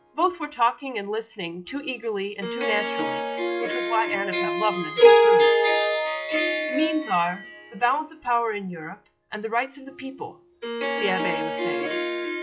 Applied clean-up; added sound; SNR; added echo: classical method log-MMSE.